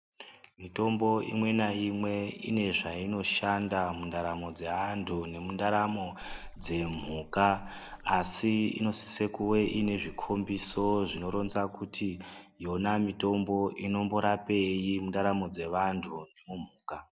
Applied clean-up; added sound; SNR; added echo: none; Splash, splatter; 15 dB; none.